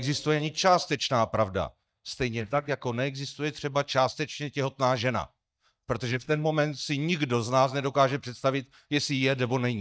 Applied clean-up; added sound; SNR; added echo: neural mask model DeepFilterNet 3.